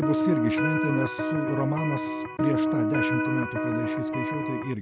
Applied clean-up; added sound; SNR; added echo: none; Electric guitar; -4 dB; none.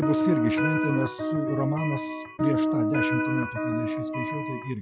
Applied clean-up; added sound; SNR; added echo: classical method log-MMSE.